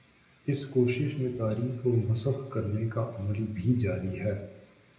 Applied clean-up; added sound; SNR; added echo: none; none; none; reverberation time 0.8 s.